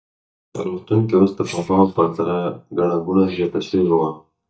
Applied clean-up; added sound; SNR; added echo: neural mask model DeepFilterNet 3.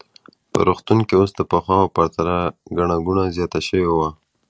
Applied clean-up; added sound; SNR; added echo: none; none; none; none.